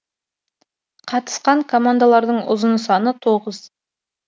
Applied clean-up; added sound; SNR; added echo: none; none; none; none.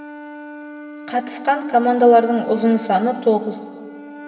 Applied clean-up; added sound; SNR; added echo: none; Wind instrument, woodwind instrument; 16 dB; reverberation time 2.0 s.